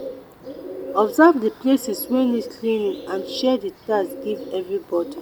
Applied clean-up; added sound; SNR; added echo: none; Bird; 13 dB; none.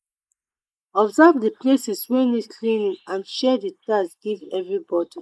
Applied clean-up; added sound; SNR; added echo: neural mask model Resemble Enhance denoiser.